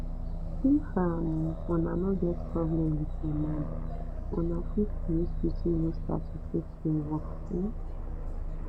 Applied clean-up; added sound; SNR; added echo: none; Aircraft; 2 dB; none.